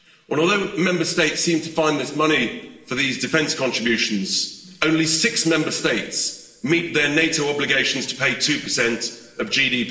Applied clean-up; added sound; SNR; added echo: none; none; none; reverberation time 1.1 s.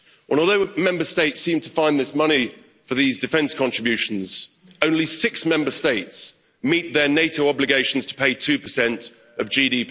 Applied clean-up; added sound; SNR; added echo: none; none; none; none.